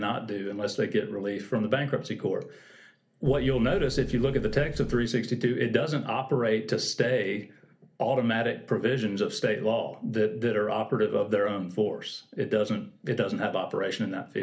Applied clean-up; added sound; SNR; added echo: none; Buzz; 8 dB; reverberation time 0.3 s.